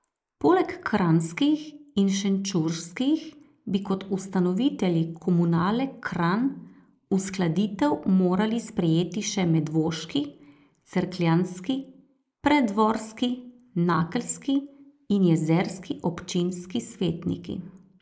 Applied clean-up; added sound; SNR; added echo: neural mask model Resemble Enhance denoiser.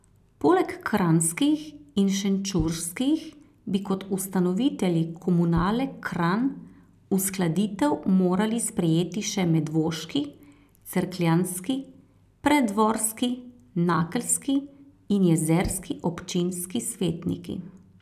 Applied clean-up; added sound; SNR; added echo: none; Bass drum; 18 dB; none.